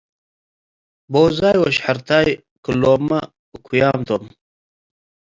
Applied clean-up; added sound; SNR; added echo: none; none; none; none.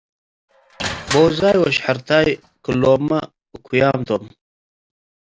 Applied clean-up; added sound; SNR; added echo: none; Crushing; 14 dB; none.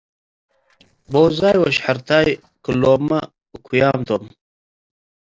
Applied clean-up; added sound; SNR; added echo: neural separator model SepFormer DNS4.